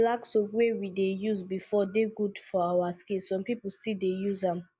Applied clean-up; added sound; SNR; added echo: none; none; none; none.